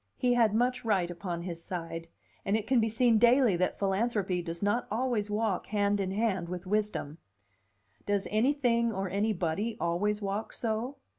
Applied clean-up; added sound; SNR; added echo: none; none; none; none.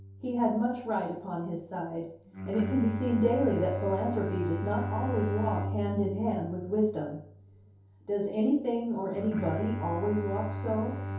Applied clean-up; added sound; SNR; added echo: none; Bowed string instrument; 6 dB; reverberation time 0.6 s.